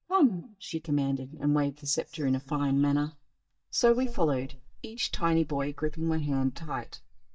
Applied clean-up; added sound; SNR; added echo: neural mask model DeepFilterNet 3.